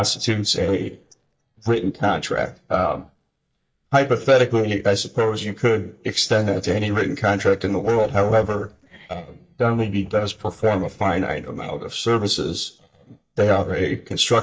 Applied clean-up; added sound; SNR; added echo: neural mask model DeepFilterNet 3.